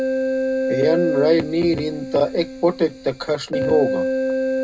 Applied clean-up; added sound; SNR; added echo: none; Keyboard (musical); 2 dB; reverberation time 0.2 s.